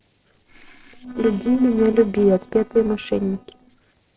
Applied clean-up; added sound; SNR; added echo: neural separator model SepFormer DNS4.